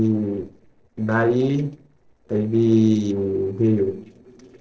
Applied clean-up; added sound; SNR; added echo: neural separator model SepFormer DNS4.